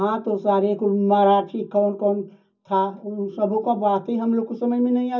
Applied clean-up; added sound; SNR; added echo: none; none; none; reverberation time 0.4 s.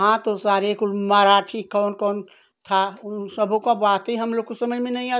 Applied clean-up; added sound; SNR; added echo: none; none; none; none.